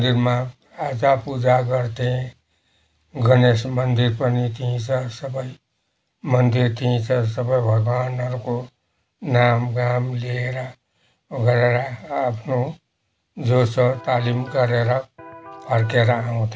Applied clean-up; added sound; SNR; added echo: none; Electric guitar; 17 dB; none.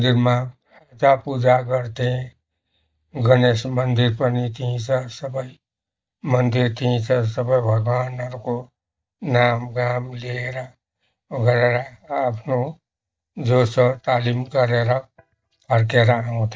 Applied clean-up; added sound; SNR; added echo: neural mask model DeepFilterNet 3.